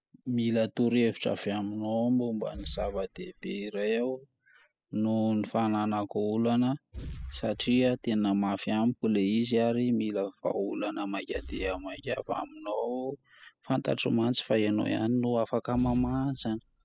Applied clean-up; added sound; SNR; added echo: classical method spectral subtraction.